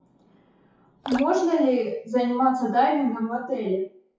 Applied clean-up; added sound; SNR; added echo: classical method WPE with log-MMSE.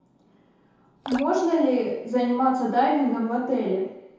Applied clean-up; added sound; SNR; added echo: none; Drip; 18 dB; reverberation time 0.8 s.